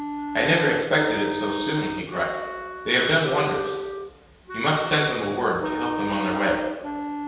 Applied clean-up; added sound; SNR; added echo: none; Wind instrument, woodwind instrument; 6 dB; reverberation time 1.2 s.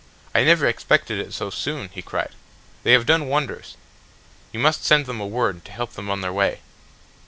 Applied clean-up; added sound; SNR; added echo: none; none; none; none.